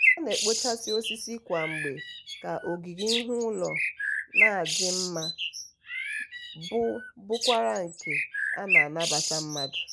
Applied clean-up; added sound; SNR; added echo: none; Bird; -3 dB; none.